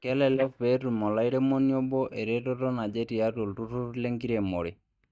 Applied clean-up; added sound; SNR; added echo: neural mask model DeepFilterNet 3.